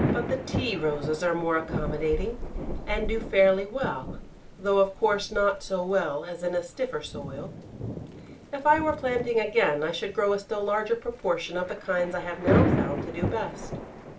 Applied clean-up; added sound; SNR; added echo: none; Thunder / Rain; 5 dB; reverberation time 0.2 s.